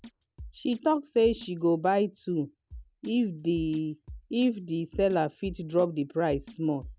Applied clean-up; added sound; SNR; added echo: none; Drum kit; 19 dB; none.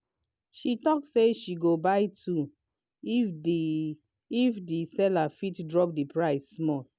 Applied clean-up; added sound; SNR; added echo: none; none; none; none.